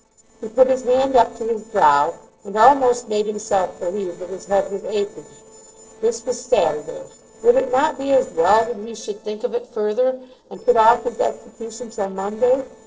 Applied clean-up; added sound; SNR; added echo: neural separator model SepFormer DNS4.